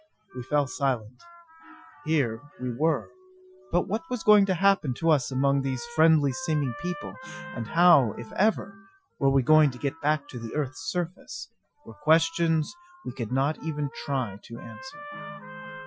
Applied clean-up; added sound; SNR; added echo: classical method Wiener filter.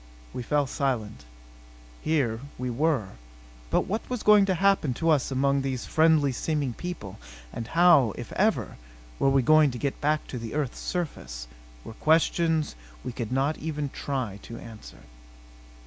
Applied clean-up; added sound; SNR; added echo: none; none; none; none.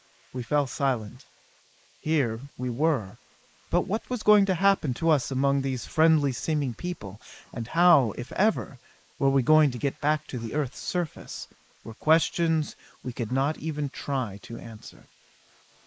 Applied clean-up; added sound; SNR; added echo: neural mask model Resemble Enhance denoiser.